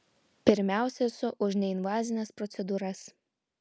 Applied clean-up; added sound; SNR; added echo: none; none; none; none.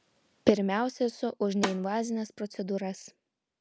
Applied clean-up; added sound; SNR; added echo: none; Snare drum; 8 dB; none.